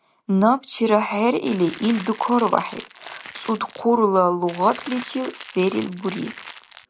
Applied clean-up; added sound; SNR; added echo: none; Crackle; 16 dB; none.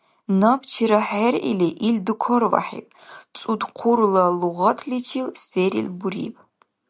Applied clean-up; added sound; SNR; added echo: none; none; none; none.